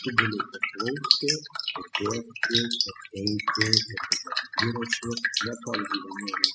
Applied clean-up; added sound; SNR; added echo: classical method spectral subtraction.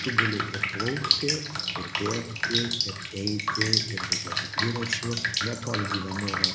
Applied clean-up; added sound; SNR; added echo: none; Drip; -4 dB; none.